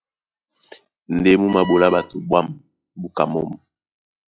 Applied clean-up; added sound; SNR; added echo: classical method log-MMSE.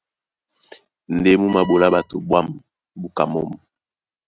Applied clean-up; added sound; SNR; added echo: neural mask model RNNoise.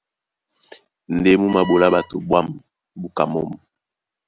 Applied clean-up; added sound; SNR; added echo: none; Wind instrument, woodwind instrument; 14 dB; none.